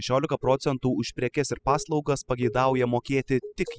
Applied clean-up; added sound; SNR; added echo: classical method spectral subtraction.